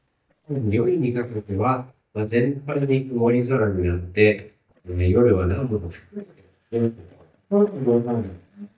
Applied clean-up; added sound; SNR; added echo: neural mask model DeepFilterNet 3.